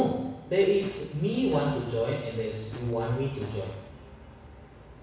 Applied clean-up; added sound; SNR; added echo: none; Fart; 20 dB; reverberation time 1.1 s.